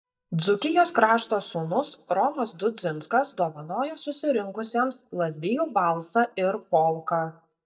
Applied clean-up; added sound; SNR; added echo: neural mask model DeepFilterNet 3.